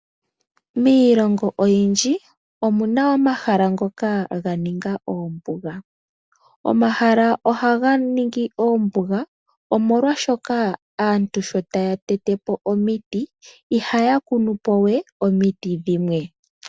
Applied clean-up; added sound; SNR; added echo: none; none; none; none.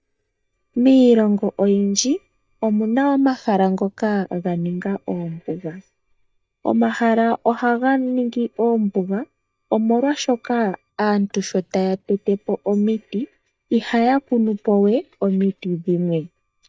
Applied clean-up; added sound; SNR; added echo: neural mask model DeepFilterNet 3.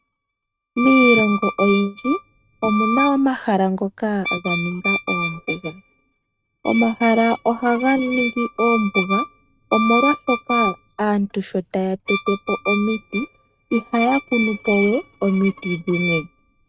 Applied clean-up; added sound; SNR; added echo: neural mask model RNNoise.